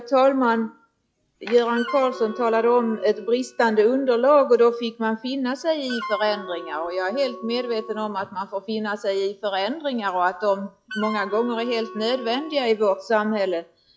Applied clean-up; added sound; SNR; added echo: classical method log-MMSE.